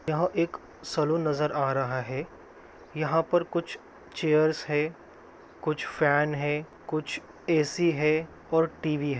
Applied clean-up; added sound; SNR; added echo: none; none; none; none.